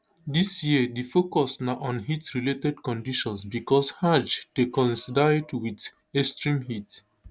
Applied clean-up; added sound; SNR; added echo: none; none; none; none.